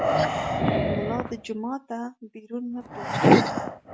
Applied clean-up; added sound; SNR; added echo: none; Breathing; 1 dB; none.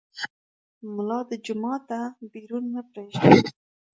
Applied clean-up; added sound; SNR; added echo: none; none; none; none.